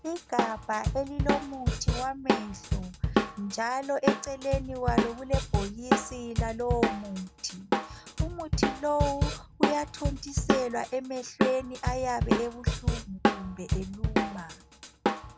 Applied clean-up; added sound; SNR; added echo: none; Drum kit; -3 dB; none.